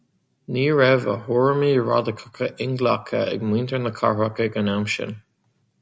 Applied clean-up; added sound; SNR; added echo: none; none; none; none.